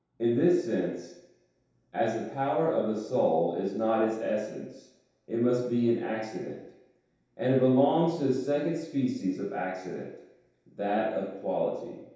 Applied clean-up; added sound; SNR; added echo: none; none; none; reverberation time 0.8 s.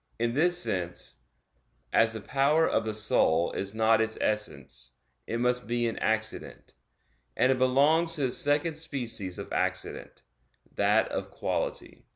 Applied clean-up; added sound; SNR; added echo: none; none; none; none.